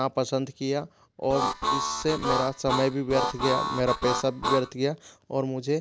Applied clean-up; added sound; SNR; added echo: none; Harmonica; 1 dB; none.